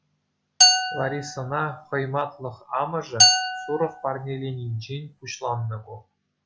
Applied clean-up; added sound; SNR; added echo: none; Glass; -5 dB; none.